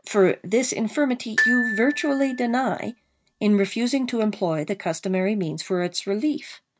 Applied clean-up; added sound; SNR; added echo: neural mask model RNNoise.